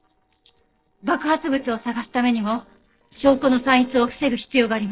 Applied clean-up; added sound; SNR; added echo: neural separator model SepFormer DNS4.